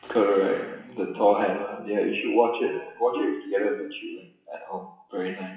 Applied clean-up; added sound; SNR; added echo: classical method WPE with log-MMSE.